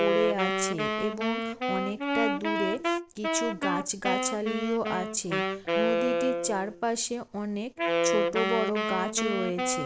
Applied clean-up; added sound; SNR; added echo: none; Wind instrument, woodwind instrument; -2 dB; none.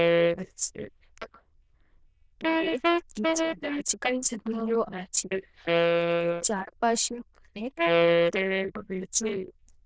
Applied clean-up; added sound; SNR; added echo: neural diffusion model UNIVERSE++.